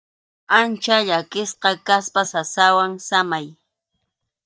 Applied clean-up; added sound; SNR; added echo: neural mask model DeepFilterNet 3.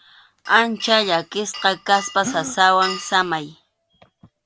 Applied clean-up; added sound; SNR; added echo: none; Glass + Gasp; 13 dB; none.